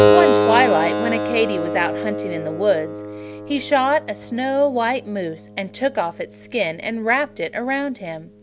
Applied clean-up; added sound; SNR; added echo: none; Keyboard (musical); 1 dB; none.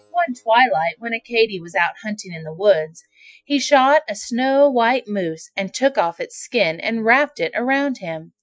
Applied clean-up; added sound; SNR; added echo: classical method Wiener filter.